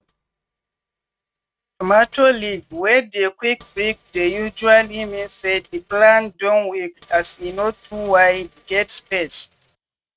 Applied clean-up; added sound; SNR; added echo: neural mask model RNNoise.